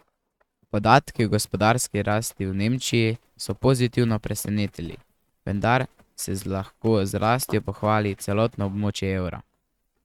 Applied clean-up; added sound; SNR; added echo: neural mask model RNNoise.